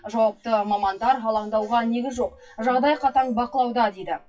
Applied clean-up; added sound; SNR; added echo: classical method WPE with log-MMSE.